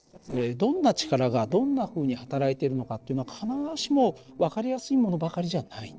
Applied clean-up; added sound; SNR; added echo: neural separator model SepFormer DNS4.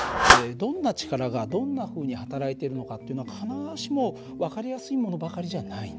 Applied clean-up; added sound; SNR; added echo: none; Clapping; 0 dB; none.